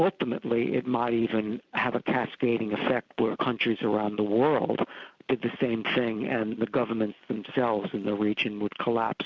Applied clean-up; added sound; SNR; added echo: none; none; none; none.